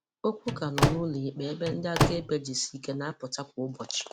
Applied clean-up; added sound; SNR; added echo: none; Slam / Microwave oven; -4 dB; none.